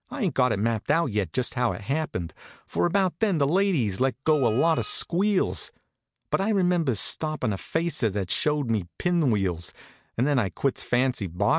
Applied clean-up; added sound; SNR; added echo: none; Wind instrument, woodwind instrument; 19 dB; none.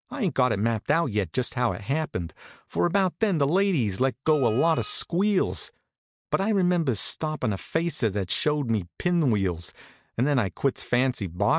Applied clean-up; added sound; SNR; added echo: neural mask model DeepFilterNet 3.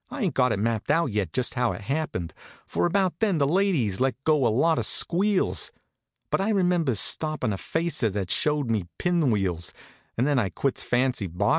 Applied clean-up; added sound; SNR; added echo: none; none; none; none.